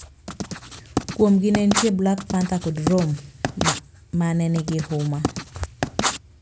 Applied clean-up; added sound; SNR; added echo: none; Writing; 5 dB; none.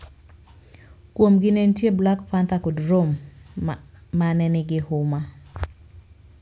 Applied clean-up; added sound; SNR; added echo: none; none; none; none.